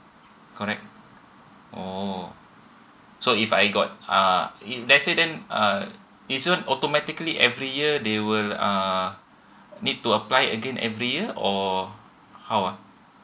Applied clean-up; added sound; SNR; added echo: none; none; none; none.